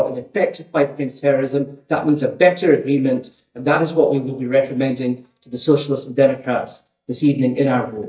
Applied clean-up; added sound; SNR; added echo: neural mask model DeepFilterNet 3.